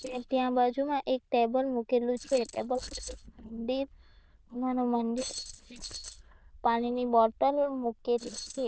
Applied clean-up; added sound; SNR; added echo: neural diffusion model UNIVERSE++.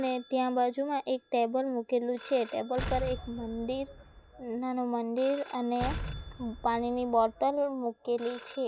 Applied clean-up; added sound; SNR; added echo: none; Telephone + Explosion; 9 dB; none.